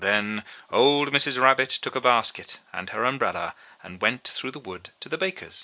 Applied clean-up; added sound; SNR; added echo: none; none; none; none.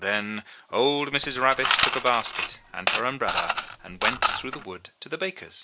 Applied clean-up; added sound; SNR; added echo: none; Coin (dropping) / Mechanisms; -2 dB; none.